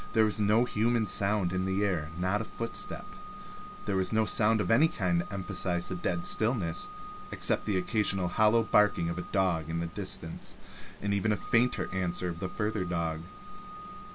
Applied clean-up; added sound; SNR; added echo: none; Organ; 17 dB; none.